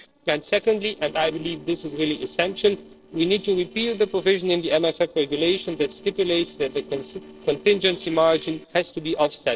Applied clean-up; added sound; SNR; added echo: neural separator model SepFormer DNS4.